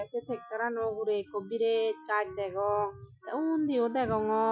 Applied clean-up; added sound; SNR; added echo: classical method Wiener filter.